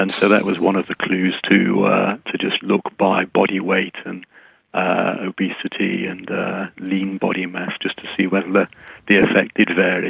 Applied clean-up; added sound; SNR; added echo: neural separator model SepFormer DNS4.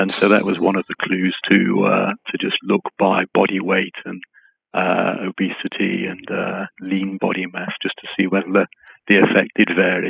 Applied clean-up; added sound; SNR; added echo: classical method spectral subtraction.